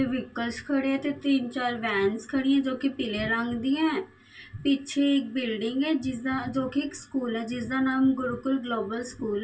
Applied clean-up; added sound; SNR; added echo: none; none; none; reverberation time 0.2 s.